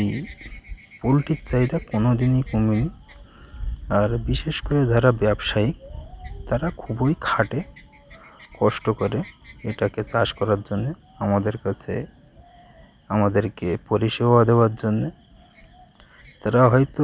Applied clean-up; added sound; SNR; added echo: none; none; none; none.